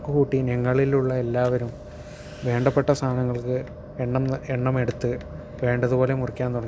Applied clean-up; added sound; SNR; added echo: none; none; none; none.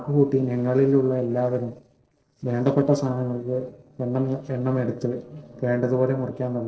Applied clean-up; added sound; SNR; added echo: neural separator model SepFormer DNS4.